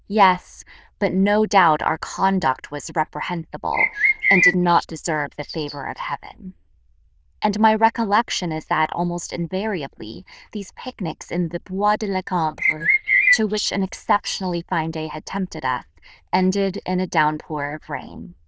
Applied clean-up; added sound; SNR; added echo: neural diffusion model UNIVERSE++.